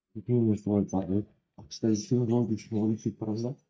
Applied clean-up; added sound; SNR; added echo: neural mask model DeepFilterNet 3.